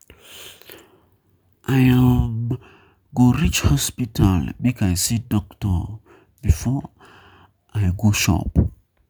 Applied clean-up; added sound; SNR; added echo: none; none; none; none.